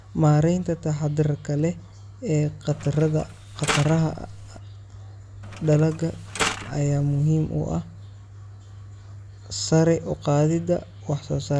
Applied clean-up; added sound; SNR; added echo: none; Mechanisms; 8 dB; none.